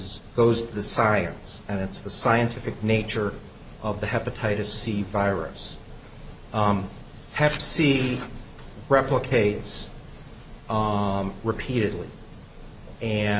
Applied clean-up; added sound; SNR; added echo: none; none; none; none.